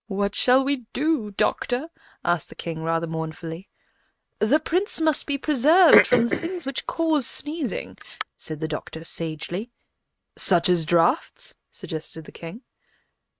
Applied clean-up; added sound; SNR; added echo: neural mask model RNNoise.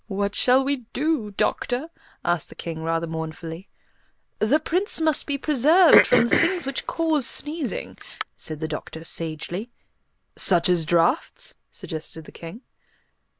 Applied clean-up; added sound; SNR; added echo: none; Cough; 1 dB; none.